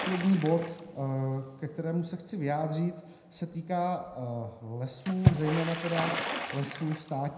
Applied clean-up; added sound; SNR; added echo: none; Water / Splash, splatter; 4 dB; reverberation time 0.7 s.